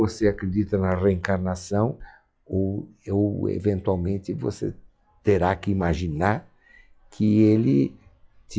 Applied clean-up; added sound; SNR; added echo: classical method log-MMSE.